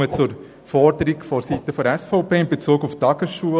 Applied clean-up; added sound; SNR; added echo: none; Whoosh, swoosh, swish; 11 dB; none.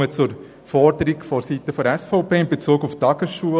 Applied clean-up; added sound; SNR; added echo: none; none; none; none.